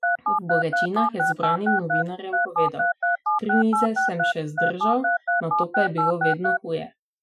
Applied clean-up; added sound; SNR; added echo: classical method Wiener filter.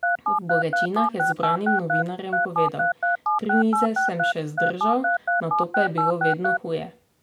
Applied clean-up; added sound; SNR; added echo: none; Telephone; -4 dB; none.